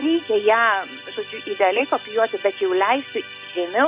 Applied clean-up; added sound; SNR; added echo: none; Musical instrument; 16 dB; none.